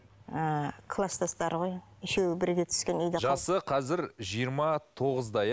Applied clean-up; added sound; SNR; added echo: none; none; none; none.